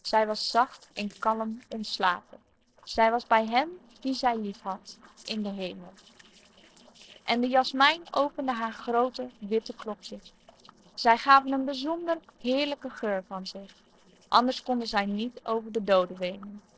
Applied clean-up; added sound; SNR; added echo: neural separator model SepFormer DNS4.